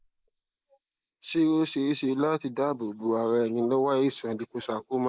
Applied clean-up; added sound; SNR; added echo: neural mask model Resemble Enhance denoiser.